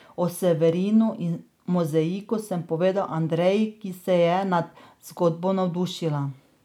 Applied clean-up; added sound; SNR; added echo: none; none; none; none.